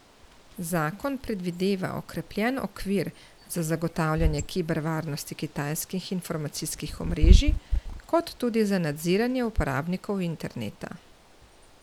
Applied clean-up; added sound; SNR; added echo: none; Wind / Bird; 1 dB; none.